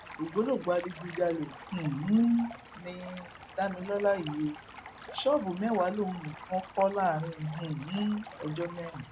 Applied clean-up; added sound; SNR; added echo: none; Stream; 15 dB; none.